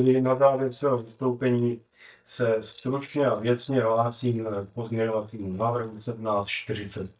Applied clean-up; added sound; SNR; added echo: neural mask model DeepFilterNet 3.